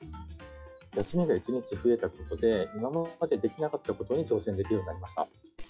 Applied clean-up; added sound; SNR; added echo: classical method WPE with log-MMSE.